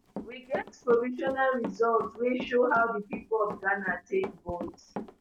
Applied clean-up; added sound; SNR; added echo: none; Run; 12 dB; none.